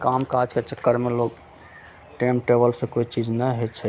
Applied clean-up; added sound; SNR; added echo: none; none; none; none.